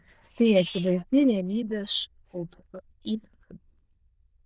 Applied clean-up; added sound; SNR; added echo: neural diffusion model UNIVERSE++.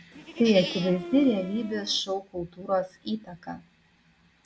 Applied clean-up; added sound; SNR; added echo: none; Livestock, farm animals, working animals; 10 dB; none.